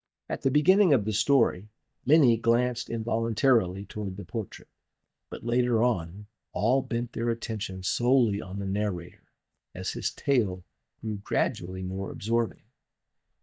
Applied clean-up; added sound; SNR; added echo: neural mask model DeepFilterNet 3.